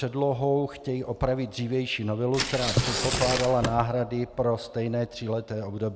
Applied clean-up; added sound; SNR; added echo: none; Tearing + Drawer open or close; 2 dB; none.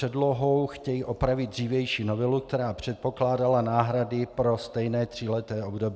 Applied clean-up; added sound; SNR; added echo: none; none; none; none.